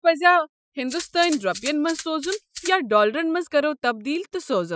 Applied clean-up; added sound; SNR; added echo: classical method Wiener filter.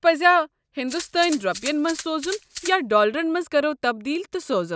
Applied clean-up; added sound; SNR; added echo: none; Rattle (instrument); 14 dB; none.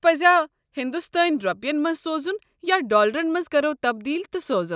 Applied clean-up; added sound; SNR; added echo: none; none; none; none.